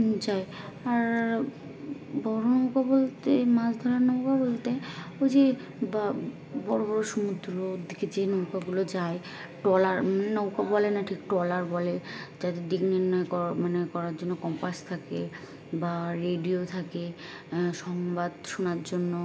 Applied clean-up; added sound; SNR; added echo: none; none; none; reverberation time 1.2 s.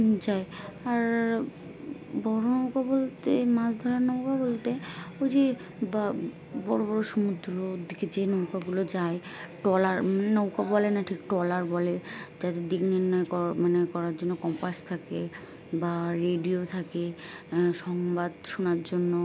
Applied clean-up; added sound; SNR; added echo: none; none; none; none.